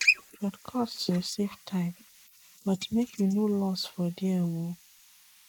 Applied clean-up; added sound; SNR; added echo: neural mask model Resemble Enhance denoiser.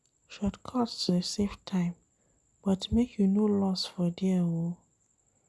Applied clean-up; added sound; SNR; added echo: none; none; none; none.